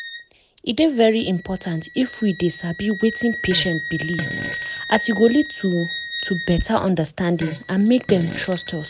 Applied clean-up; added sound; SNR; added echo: none; Fart + Wind instrument, woodwind instrument; 10 dB; none.